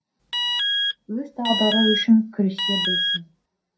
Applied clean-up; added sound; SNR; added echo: none; Alarm; 1 dB; reverberation time 0.3 s.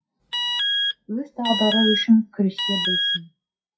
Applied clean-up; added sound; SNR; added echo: classical method WPE with log-MMSE.